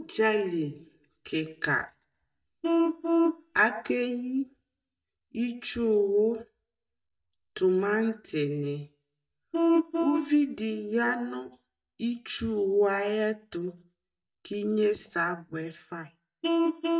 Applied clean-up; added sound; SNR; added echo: neural mask model DeepFilterNet 3.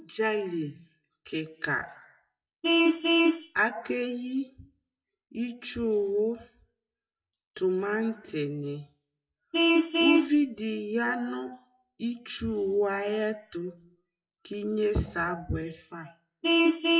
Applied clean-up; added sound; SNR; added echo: classical method WPE with log-MMSE.